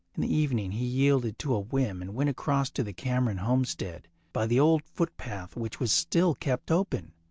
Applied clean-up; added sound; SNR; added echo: none; none; none; none.